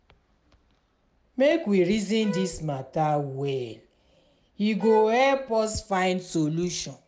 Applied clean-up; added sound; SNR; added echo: none; Bowed string instrument; 17 dB; none.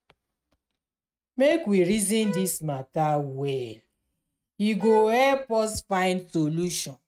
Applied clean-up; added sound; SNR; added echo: neural mask model RNNoise.